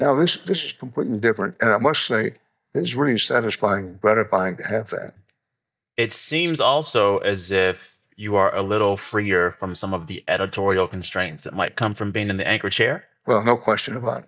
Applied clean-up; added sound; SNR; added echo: neural mask model DeepFilterNet 3.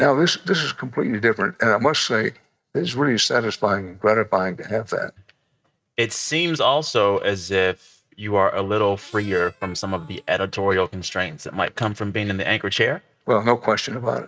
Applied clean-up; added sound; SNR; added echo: neural mask model RNNoise.